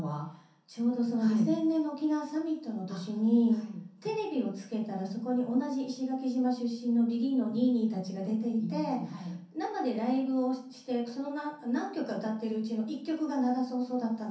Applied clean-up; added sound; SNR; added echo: none; none; none; reverberation time 0.6 s.